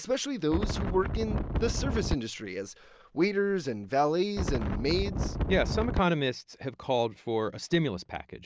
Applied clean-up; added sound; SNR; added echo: none; Wind; 0 dB; none.